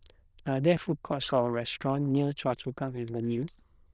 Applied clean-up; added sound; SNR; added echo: neural diffusion model UNIVERSE++.